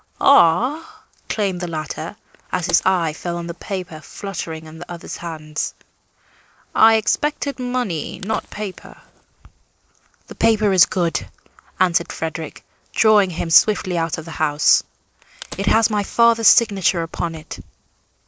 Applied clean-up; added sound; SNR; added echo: neural separator model SepFormer DNS4.